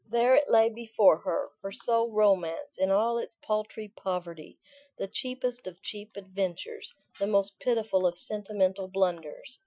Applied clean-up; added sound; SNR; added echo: classical method Wiener filter.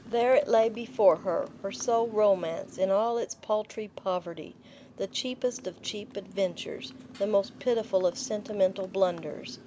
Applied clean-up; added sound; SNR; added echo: none; Motorcycle; 20 dB; none.